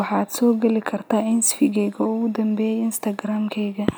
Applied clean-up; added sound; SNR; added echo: none; none; none; none.